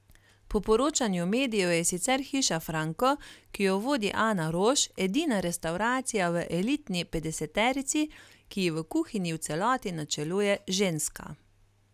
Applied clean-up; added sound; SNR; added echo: none; none; none; none.